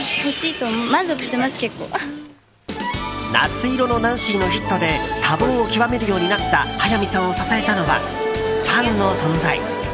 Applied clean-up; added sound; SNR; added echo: none; none; none; none.